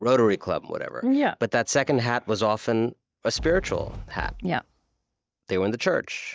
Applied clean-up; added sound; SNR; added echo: neural mask model DeepFilterNet 3.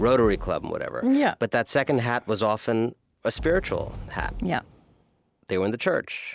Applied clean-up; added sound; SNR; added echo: none; Fireworks; 15 dB; none.